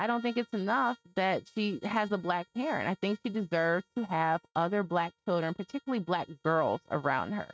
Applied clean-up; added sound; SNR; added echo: neural mask model RNNoise.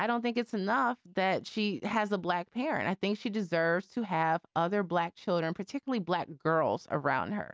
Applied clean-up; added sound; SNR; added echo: none; none; none; none.